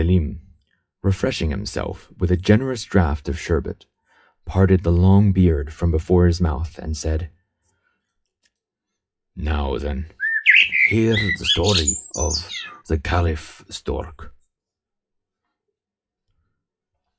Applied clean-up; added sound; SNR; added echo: classical method WPE with log-MMSE.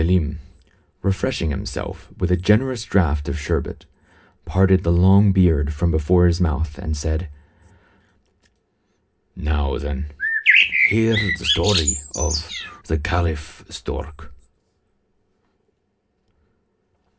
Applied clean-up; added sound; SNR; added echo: none; Bird; -1 dB; reverberation time 0.3 s.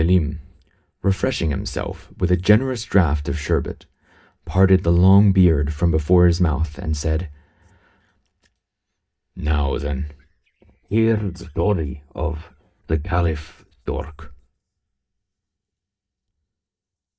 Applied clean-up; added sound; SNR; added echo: neural mask model DeepFilterNet 3.